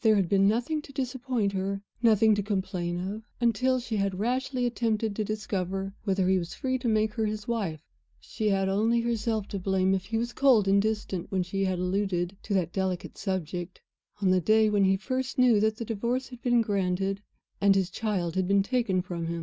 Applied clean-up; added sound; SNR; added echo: none; none; none; none.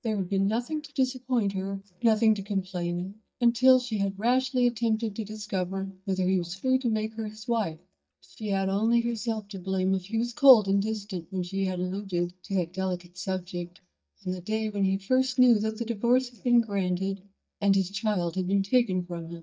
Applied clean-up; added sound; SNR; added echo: neural mask model DeepFilterNet 3.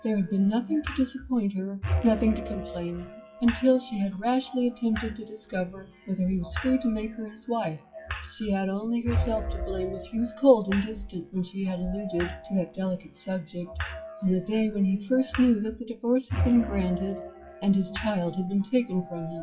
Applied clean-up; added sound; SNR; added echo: classical method WPE with log-MMSE.